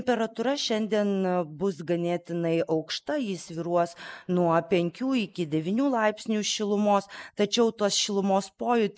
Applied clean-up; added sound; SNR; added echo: neural mask model Resemble Enhance denoiser.